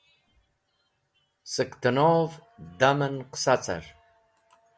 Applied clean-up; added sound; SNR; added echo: none; none; none; none.